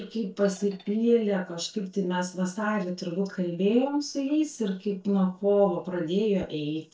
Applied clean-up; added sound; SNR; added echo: neural mask model DeepFilterNet 3.